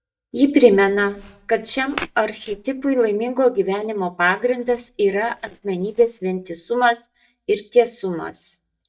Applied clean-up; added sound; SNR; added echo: neural mask model DeepFilterNet 3.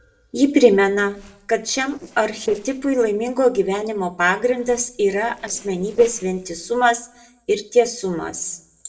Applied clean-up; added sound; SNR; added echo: neural separator model SepFormer DNS4.